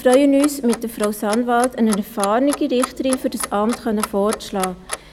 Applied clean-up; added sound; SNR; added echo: none; Clock; 12 dB; none.